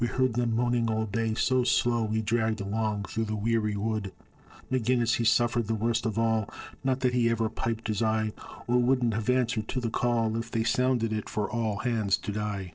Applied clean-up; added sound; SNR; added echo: neural separator model SepFormer DNS4.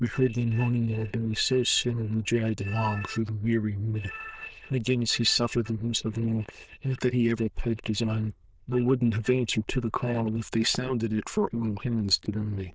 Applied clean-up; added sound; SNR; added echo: neural diffusion model UNIVERSE++.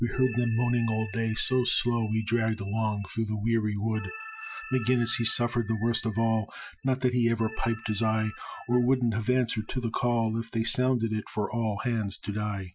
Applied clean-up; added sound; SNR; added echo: classical method Wiener filter.